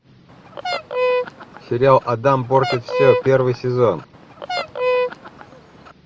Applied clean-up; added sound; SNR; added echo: none; Fowl; 4 dB; none.